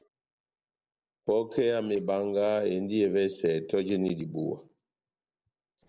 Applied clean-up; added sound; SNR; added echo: neural separator model SepFormer DNS4.